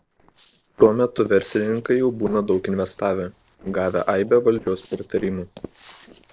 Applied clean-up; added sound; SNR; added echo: neural separator model SepFormer DNS4.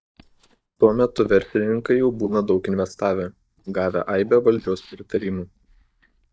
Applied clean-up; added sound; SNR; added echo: neural mask model DeepFilterNet 3.